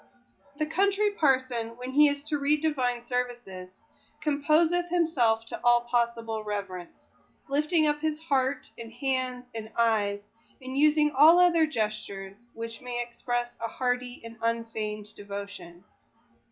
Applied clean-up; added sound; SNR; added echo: classical method log-MMSE.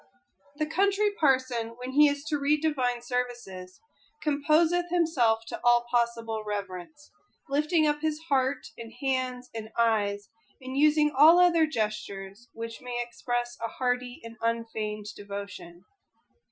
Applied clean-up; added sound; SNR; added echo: classical method Wiener filter.